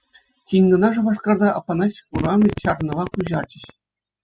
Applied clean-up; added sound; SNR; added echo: classical method spectral subtraction.